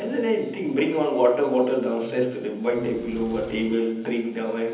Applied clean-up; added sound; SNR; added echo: none; Engine / Mechanisms; 19 dB; reverberation time 1.3 s.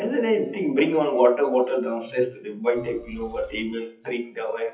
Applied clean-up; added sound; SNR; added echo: classical method WPE with log-MMSE.